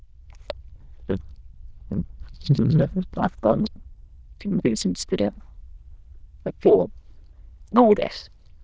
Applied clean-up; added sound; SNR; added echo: neural diffusion model UNIVERSE++.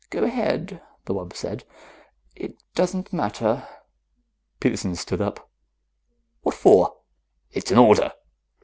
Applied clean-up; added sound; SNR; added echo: none; none; none; none.